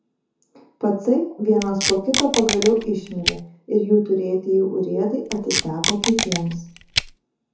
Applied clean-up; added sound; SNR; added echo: none; Packing tape, duct tape; 4 dB; reverberation time 0.6 s.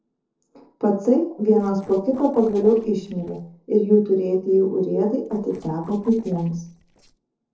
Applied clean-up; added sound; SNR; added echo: neural separator model SepFormer DNS4.